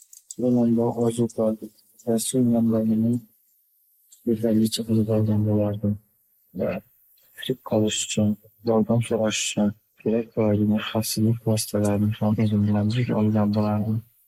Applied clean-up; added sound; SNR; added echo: neural mask model Resemble Enhance denoiser.